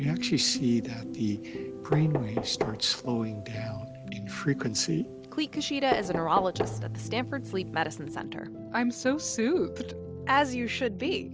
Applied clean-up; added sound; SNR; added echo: none; Knock; 9 dB; none.